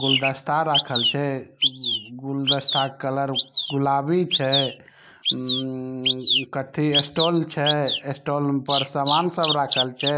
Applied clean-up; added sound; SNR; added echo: none; Bird vocalization, bird call, bird song; 1 dB; none.